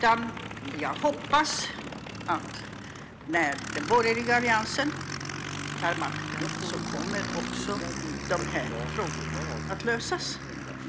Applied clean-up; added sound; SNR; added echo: none; Aircraft; 5 dB; none.